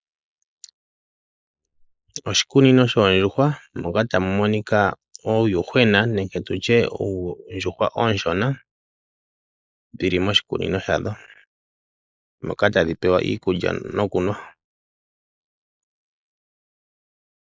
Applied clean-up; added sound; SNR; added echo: neural mask model Resemble Enhance denoiser.